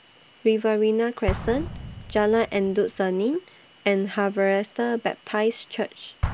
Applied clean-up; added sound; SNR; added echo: none; Explosion; 12 dB; none.